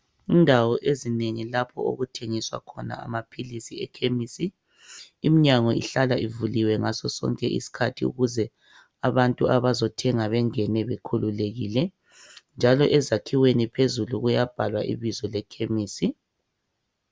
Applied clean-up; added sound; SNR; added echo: none; none; none; none.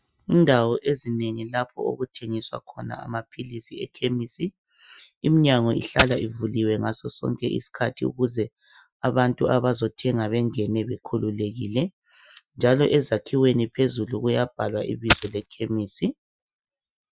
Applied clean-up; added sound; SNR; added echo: classical method Wiener filter.